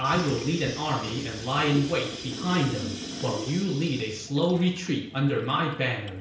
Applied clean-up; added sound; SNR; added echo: none; Sink (filling or washing) / Water tap, faucet; 11 dB; reverberation time 0.5 s.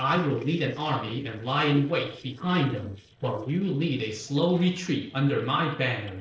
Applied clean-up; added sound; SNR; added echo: neural separator model SepFormer DNS4.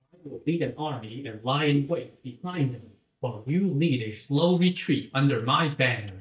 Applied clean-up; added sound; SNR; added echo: neural mask model DeepFilterNet 3.